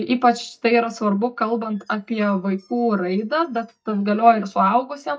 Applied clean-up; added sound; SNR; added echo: neural mask model DeepFilterNet 3.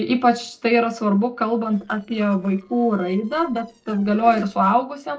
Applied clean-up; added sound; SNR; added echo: neural separator model SepFormer DNS4.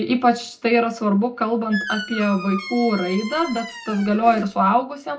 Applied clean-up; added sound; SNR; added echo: none; Squeak; 12 dB; reverberation time 0.2 s.